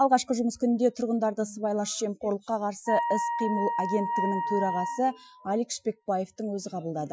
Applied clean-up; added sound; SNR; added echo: classical method Wiener filter.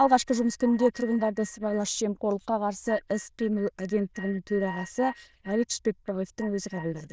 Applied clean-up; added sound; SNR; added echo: neural diffusion model UNIVERSE++.